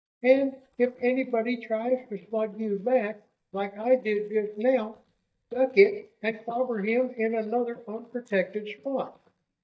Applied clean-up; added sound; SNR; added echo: neural mask model DeepFilterNet 3.